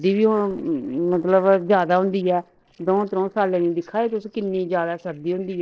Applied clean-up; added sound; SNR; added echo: neural separator model SepFormer DNS4.